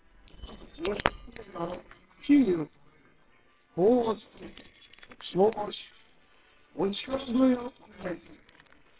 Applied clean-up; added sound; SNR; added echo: neural separator model SepFormer WHAMR!.